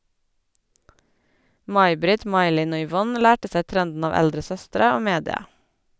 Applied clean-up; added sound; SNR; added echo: none; none; none; none.